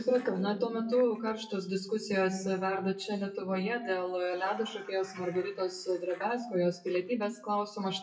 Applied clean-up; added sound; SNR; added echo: classical method WPE with log-MMSE.